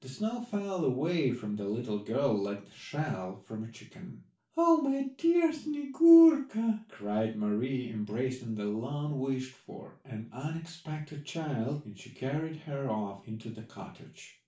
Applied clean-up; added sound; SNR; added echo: none; none; none; reverberation time 0.3 s.